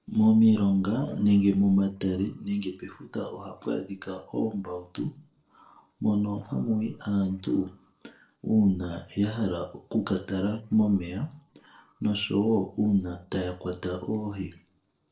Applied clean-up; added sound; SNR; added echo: neural separator model SepFormer DNS4.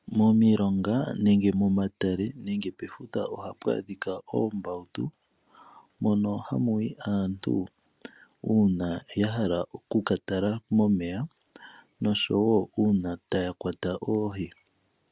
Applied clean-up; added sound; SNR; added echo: none; none; none; none.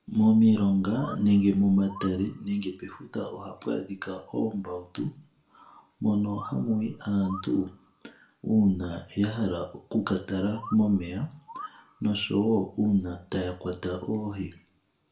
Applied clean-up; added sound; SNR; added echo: none; Bird; 19 dB; reverberation time 0.3 s.